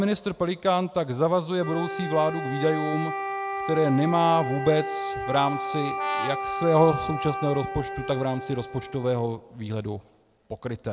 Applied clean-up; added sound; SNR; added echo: none; Wind instrument, woodwind instrument + Brass instrument; 7 dB; none.